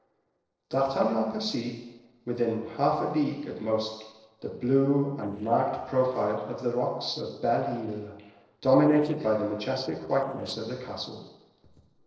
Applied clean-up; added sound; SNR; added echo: neural separator model SepFormer DNS4.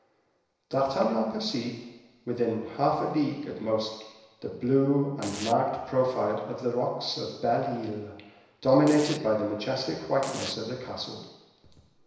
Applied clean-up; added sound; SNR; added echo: none; Domestic sounds, home sounds; 14 dB; reverberation time 1.0 s.